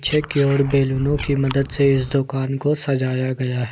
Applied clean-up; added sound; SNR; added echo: none; Frog; 12 dB; none.